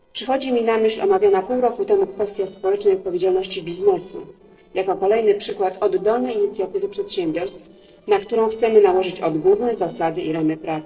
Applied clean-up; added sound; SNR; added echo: neural separator model SepFormer DNS4.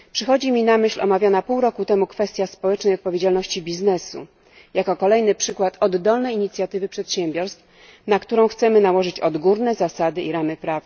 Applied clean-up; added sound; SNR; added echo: none; none; none; none.